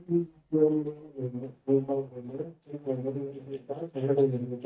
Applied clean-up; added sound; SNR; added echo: neural mask model DeepFilterNet 3.